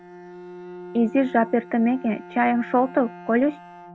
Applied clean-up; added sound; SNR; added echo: none; Bowed string instrument; 17 dB; none.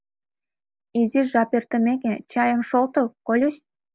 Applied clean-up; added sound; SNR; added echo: none; none; none; none.